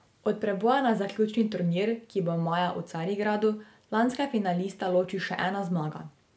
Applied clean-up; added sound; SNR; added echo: none; none; none; none.